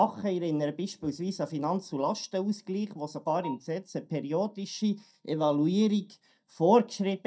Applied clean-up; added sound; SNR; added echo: neural mask model DeepFilterNet 3.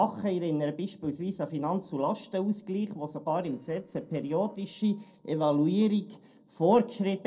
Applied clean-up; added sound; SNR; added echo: neural separator model SepFormer DNS4.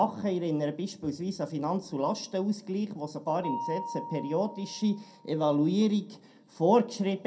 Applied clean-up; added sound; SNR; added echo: none; Mallet percussion; 15 dB; reverberation time 0.2 s.